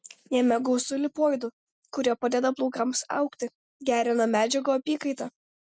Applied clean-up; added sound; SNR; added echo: none; none; none; none.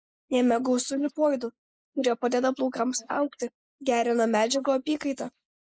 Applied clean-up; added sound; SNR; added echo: neural mask model Resemble Enhance denoiser.